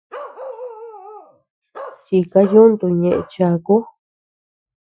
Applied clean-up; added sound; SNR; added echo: classical method Wiener filter.